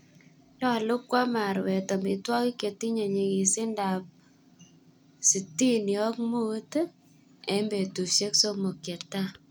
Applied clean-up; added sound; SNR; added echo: none; none; none; none.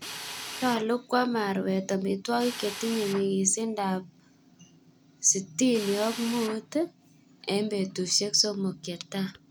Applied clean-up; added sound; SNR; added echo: none; Drill; 12 dB; none.